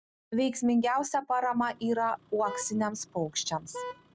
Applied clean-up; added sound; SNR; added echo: none; Vehicle horn, car horn, honking; 14 dB; none.